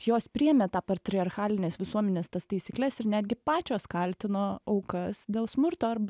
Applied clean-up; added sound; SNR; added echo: none; none; none; none.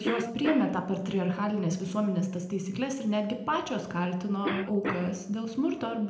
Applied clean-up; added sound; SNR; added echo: none; Cough; 11 dB; reverberation time 0.7 s.